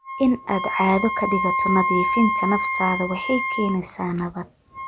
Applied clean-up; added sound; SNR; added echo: none; Wind instrument, woodwind instrument; 2 dB; none.